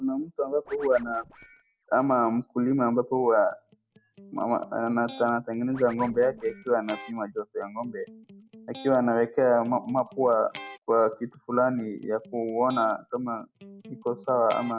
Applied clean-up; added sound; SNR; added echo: none; Scratching (performance technique) + Electric guitar; 20 dB; none.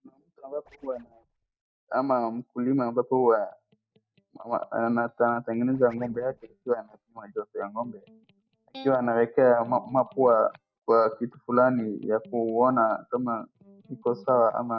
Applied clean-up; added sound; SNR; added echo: neural mask model DeepFilterNet 3.